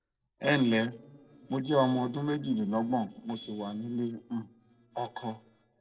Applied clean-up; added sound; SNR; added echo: neural separator model SepFormer DNS4.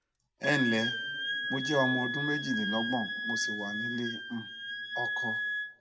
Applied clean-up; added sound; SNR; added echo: none; Wind instrument, woodwind instrument; 0 dB; reverberation time 1.1 s.